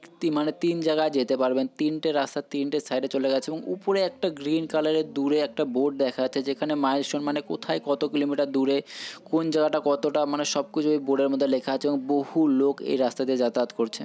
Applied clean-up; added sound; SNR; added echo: none; none; none; none.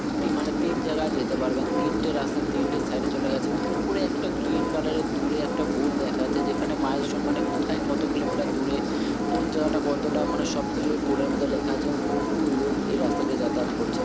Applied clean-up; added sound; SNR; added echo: none; Engine; -4 dB; none.